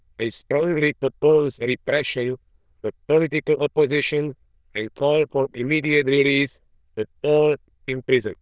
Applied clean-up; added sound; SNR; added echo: neural diffusion model UNIVERSE++.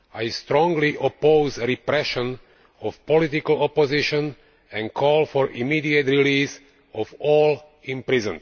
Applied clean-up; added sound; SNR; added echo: none; none; none; none.